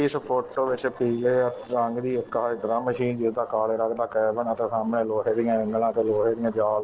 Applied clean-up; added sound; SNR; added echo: neural separator model SepFormer DNS4.